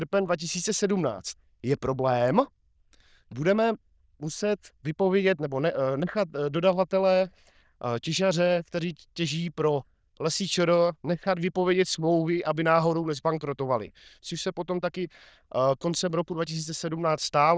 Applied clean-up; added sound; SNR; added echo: neural diffusion model UNIVERSE++.